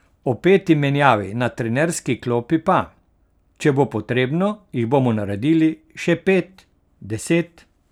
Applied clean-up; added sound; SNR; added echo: none; none; none; none.